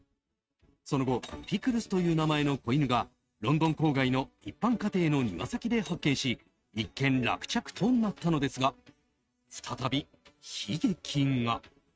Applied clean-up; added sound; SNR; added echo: neural mask model RNNoise.